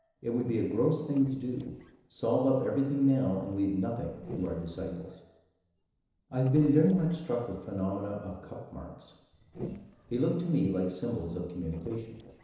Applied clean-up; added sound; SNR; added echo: neural separator model SepFormer DNS4.